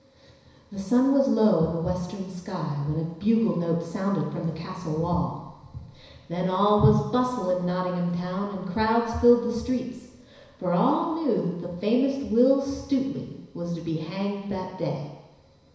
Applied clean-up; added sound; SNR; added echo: none; none; none; reverberation time 1.0 s.